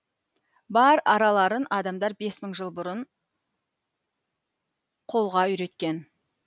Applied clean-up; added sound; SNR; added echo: none; none; none; none.